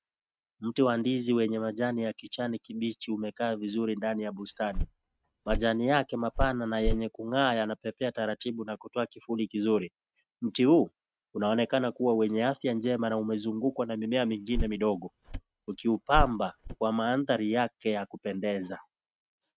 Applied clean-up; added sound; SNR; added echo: neural mask model RNNoise.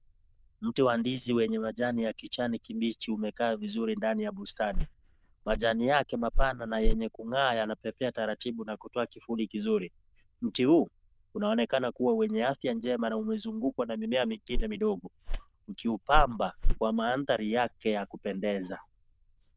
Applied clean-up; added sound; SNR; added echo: neural diffusion model UNIVERSE++.